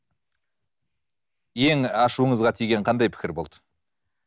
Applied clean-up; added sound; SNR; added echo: none; none; none; none.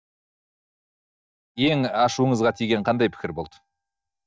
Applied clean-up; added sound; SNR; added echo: neural mask model DeepFilterNet 3.